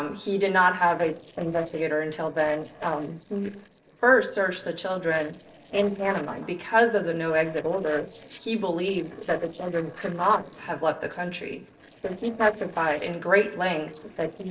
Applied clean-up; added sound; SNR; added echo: neural separator model SepFormer DNS4.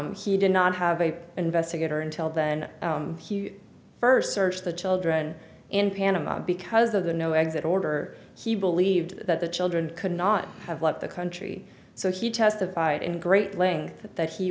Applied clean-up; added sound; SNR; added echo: none; none; none; none.